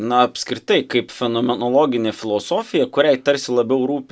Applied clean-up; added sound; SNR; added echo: none; none; none; none.